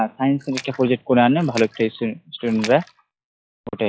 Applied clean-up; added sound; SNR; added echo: classical method log-MMSE.